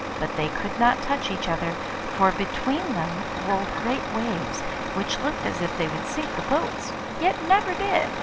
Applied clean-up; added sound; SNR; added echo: none; Truck; 3 dB; none.